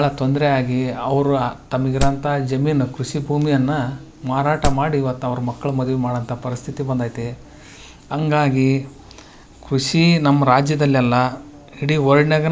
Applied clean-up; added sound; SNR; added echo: none; Wood; 4 dB; none.